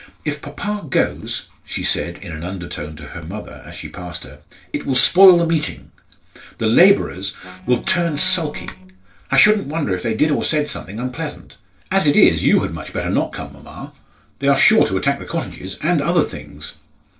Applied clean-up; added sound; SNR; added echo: neural separator model SepFormer DNS4.